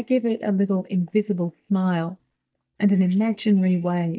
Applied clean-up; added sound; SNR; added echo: neural mask model DeepFilterNet 3.